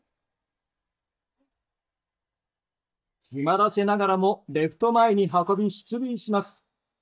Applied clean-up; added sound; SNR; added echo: neural mask model DeepFilterNet 3.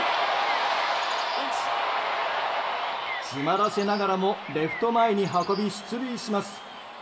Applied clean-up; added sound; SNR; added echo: none; Bird; 15 dB; reverberation time 2.9 s.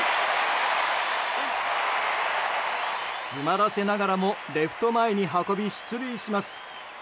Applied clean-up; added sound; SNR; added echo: none; none; none; none.